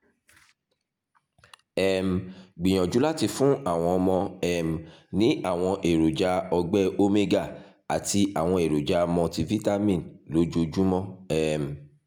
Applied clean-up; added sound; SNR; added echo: none; none; none; none.